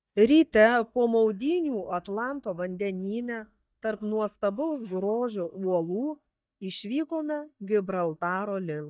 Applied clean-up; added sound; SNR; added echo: neural mask model DeepFilterNet 3.